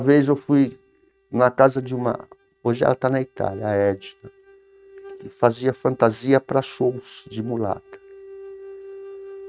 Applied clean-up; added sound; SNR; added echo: neural mask model RNNoise.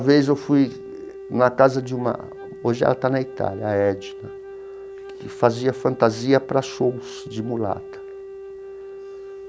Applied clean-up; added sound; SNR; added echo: none; Wind instrument, woodwind instrument; 14 dB; none.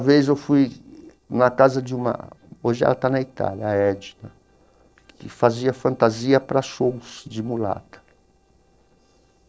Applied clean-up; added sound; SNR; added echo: neural separator model SepFormer DNS4.